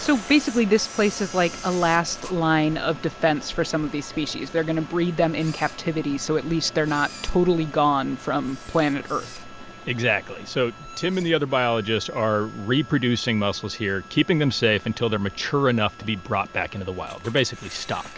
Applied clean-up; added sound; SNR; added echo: none; Camera + Harmonica; 20 dB; none.